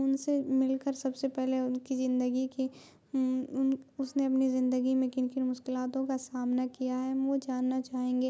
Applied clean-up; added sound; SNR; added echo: none; none; none; none.